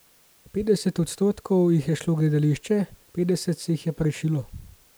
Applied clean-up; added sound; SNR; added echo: none; none; none; none.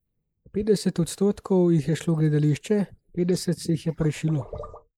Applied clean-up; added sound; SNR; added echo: neural mask model Resemble Enhance denoiser.